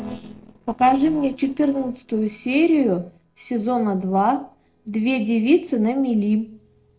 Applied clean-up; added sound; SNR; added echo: neural separator model SepFormer DNS4.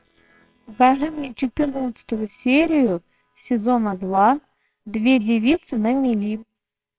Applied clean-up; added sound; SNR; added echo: neural separator model SepFormer WHAMR!.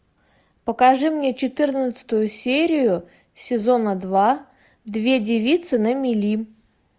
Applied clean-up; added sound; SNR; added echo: none; none; none; none.